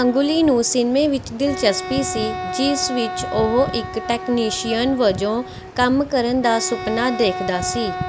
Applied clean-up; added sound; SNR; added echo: none; Wind instrument, woodwind instrument; 10 dB; none.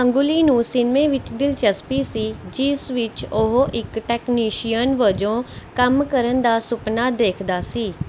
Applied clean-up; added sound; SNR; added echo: none; none; none; none.